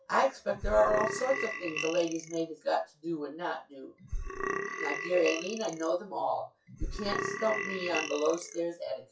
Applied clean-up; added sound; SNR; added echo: classical method WPE with log-MMSE.